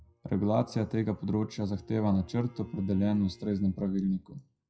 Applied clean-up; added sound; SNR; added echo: classical method WPE with log-MMSE.